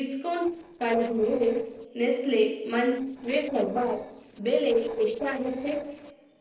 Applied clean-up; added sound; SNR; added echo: neural separator model SepFormer DNS4.